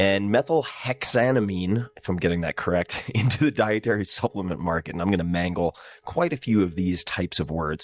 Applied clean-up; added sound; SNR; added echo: neural mask model DeepFilterNet 3.